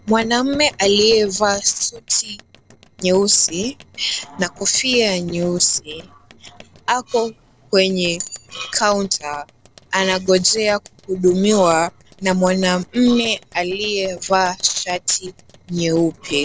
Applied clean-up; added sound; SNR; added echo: neural separator model SepFormer DNS4.